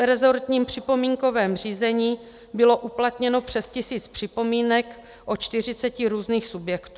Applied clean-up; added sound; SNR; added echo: none; none; none; none.